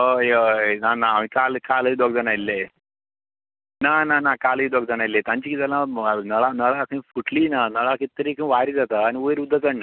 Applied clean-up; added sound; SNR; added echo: none; none; none; none.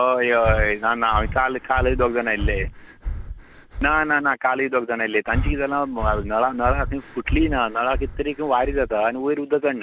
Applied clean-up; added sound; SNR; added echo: none; Breathing; 6 dB; none.